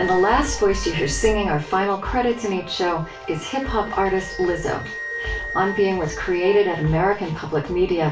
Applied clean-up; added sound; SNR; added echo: none; Wind instrument, woodwind instrument; 15 dB; reverberation time 0.3 s.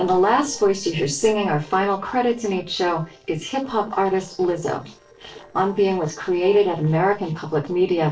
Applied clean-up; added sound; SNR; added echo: neural separator model SepFormer DNS4.